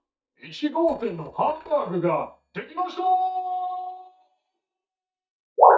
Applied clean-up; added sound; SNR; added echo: neural mask model DeepFilterNet 3.